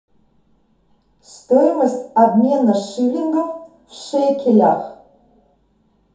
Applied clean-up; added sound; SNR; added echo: none; none; none; reverberation time 0.5 s.